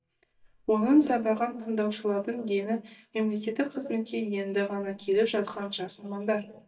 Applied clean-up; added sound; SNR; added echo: neural mask model DeepFilterNet 3.